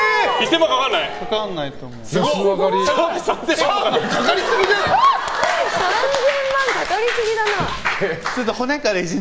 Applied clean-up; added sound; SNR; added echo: none; none; none; none.